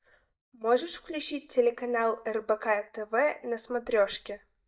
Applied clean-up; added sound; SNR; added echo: neural mask model DeepFilterNet 3.